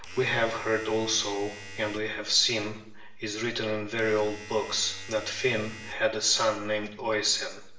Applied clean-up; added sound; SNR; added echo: none; Domestic sounds, home sounds; 18 dB; reverberation time 0.7 s.